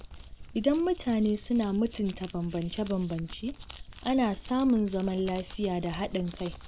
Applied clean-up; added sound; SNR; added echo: none; Crumpling, crinkling; 14 dB; none.